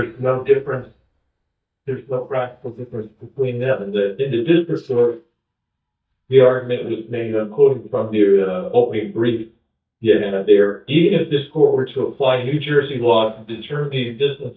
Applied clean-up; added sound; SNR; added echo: neural mask model DeepFilterNet 3.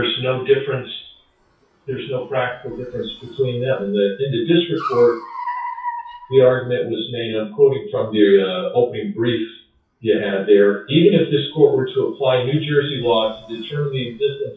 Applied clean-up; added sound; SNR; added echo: classical method WPE with log-MMSE.